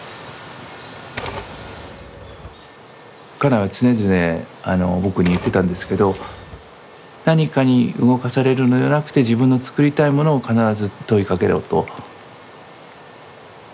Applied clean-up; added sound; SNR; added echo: none; Typewriter; 16 dB; none.